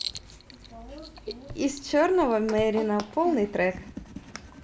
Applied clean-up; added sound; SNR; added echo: none; Writing; 15 dB; none.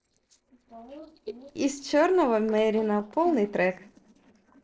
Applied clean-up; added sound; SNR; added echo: neural separator model SepFormer DNS4.